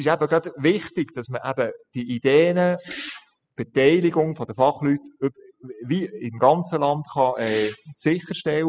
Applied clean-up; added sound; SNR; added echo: classical method spectral subtraction.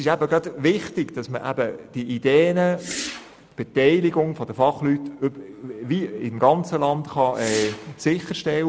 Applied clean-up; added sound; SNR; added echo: none; Whoosh, swoosh, swish; 13 dB; none.